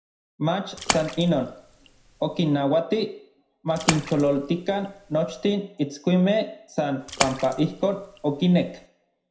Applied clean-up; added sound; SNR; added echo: none; Splash, splatter; 9 dB; reverberation time 0.5 s.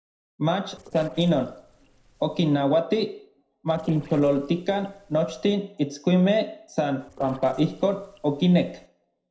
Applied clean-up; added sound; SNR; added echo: neural separator model SepFormer DNS4.